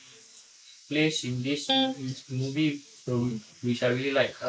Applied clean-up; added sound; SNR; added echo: neural mask model Resemble Enhance denoiser.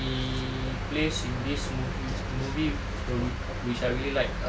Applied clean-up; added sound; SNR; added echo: none; none; none; none.